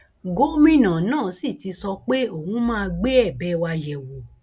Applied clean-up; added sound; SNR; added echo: none; none; none; none.